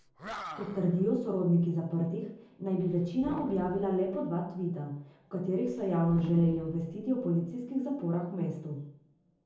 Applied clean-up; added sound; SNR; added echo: none; Animal; 18 dB; reverberation time 0.7 s.